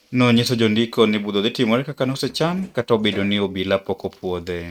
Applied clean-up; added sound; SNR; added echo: neural mask model RNNoise.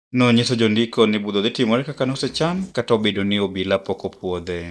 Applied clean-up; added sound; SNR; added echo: neural mask model DeepFilterNet 3.